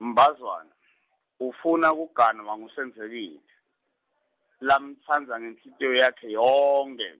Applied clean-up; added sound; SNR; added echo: none; none; none; none.